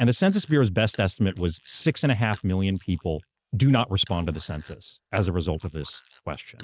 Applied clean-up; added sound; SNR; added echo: neural mask model Resemble Enhance denoiser.